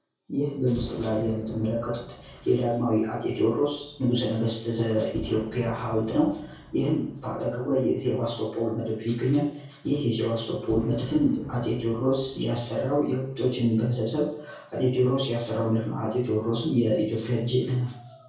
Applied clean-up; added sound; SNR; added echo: none; Fireworks; 16 dB; reverberation time 0.6 s.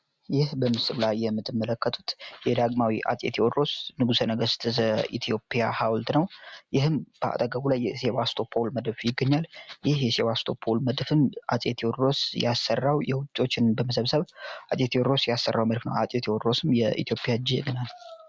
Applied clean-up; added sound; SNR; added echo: none; none; none; none.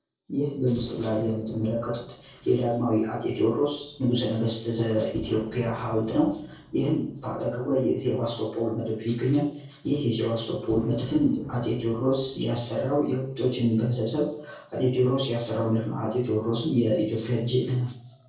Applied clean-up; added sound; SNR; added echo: neural separator model SepFormer DNS4.